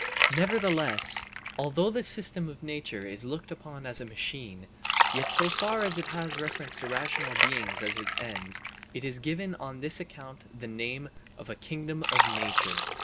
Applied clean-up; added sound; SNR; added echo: none; Fill (with liquid); -1 dB; none.